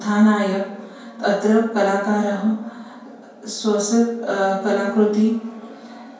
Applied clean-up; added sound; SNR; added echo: none; none; none; reverberation time 0.5 s.